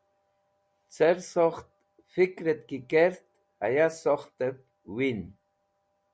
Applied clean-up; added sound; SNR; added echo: none; none; none; none.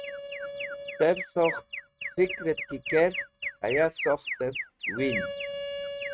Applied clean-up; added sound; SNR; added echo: neural mask model RNNoise.